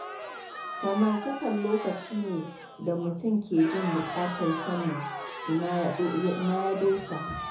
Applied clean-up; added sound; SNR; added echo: none; Crowd; 9 dB; reverberation time 0.6 s.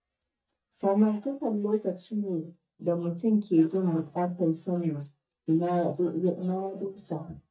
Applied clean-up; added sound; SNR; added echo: neural mask model DeepFilterNet 3.